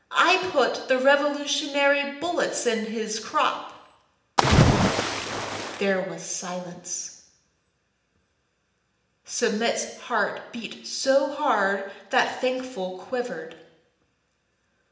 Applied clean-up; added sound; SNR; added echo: none; Splash, splatter; -4 dB; reverberation time 0.8 s.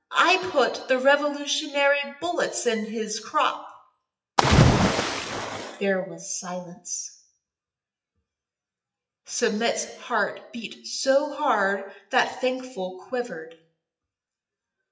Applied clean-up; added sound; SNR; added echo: classical method WPE with log-MMSE.